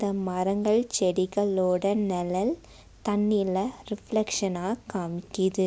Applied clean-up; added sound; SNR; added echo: none; none; none; none.